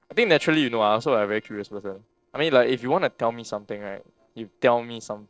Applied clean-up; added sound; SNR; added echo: neural separator model SepFormer DNS4.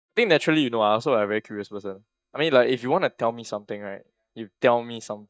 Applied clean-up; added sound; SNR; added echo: neural mask model DeepFilterNet 3.